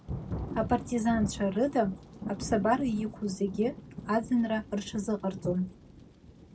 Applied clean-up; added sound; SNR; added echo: none; Thunder / Rain; 10 dB; reverberation time 0.2 s.